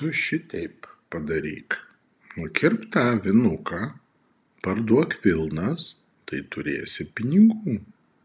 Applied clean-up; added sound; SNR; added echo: none; none; none; none.